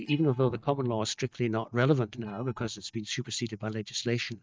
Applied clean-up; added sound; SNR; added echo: neural mask model DeepFilterNet 3.